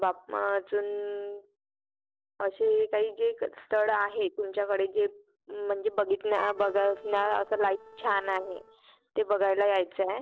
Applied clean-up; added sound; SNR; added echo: neural separator model SepFormer DNS4.